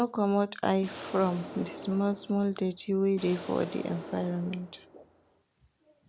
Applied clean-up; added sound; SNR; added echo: none; Explosion; 14 dB; none.